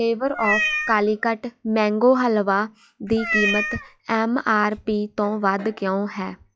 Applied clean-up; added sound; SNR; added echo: classical method log-MMSE.